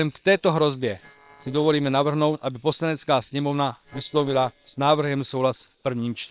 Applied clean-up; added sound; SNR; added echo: neural separator model SepFormer WHAM!.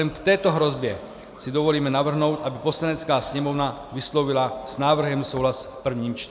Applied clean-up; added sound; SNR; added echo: none; none; none; none.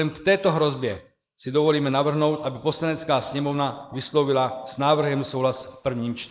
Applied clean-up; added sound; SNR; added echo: neural mask model Resemble Enhance denoiser.